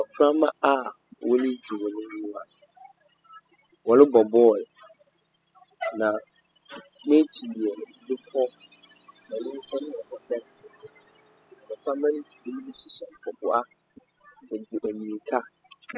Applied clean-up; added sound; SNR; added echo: classical method spectral subtraction.